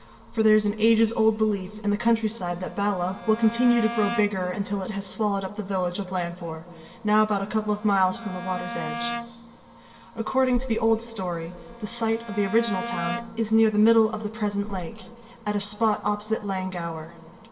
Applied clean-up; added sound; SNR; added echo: none; Bowed string instrument; 12 dB; reverberation time 2.8 s.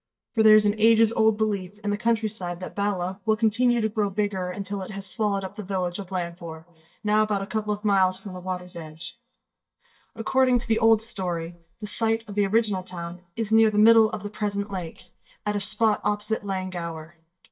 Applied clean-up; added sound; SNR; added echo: neural mask model DeepFilterNet 3.